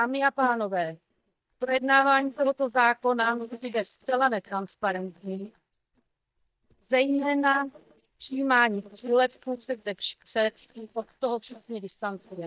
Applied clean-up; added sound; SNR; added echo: neural mask model DeepFilterNet 3.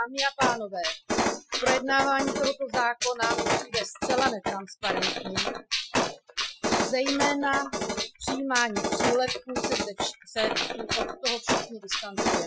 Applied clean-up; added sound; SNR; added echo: classical method Wiener filter.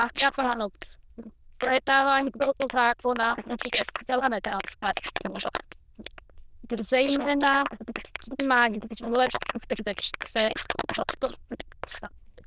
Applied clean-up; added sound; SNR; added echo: neural diffusion model UNIVERSE++.